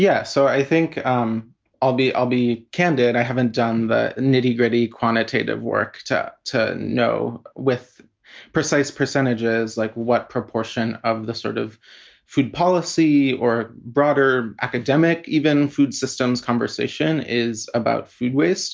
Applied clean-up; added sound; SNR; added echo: none; none; none; none.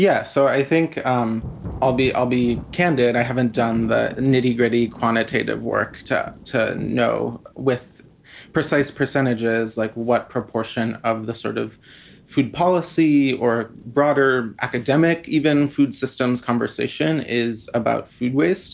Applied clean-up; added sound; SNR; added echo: none; Thunder / Rain; 20 dB; none.